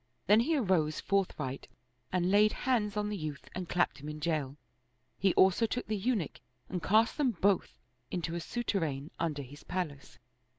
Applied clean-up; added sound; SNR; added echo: none; none; none; none.